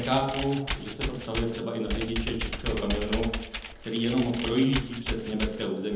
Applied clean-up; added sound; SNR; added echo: none; Computer keyboard; 5 dB; reverberation time 0.8 s.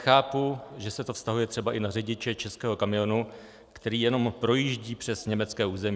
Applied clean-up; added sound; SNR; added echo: none; none; none; none.